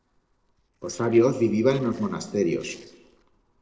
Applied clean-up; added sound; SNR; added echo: neural separator model SepFormer DNS4.